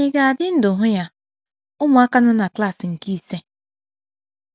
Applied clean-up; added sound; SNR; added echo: none; none; none; none.